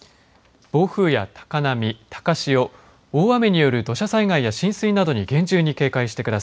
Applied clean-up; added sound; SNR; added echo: none; none; none; none.